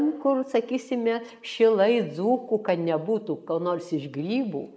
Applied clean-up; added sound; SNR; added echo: neural mask model Resemble Enhance denoiser.